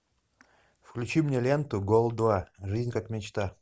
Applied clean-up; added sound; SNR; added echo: none; none; none; none.